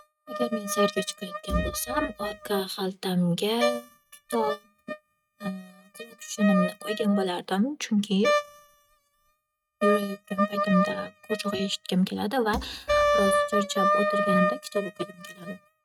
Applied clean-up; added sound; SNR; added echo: neural mask model RNNoise.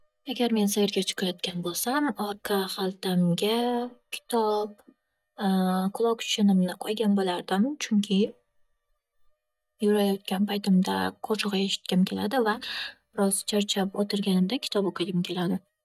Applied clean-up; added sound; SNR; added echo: neural mask model DeepFilterNet 3.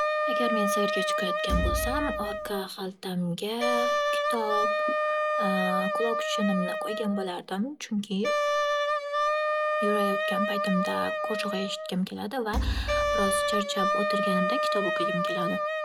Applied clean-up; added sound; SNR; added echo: none; Thump, thud + Wind instrument, woodwind instrument; -4 dB; none.